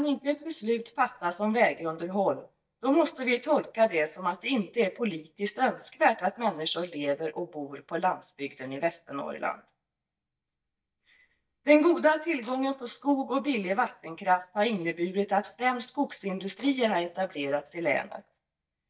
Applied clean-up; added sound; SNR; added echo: neural mask model DeepFilterNet 3.